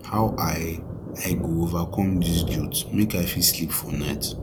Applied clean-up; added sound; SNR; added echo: none; Thunder; 6 dB; none.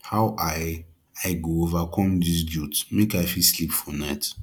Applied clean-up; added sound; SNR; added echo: none; none; none; none.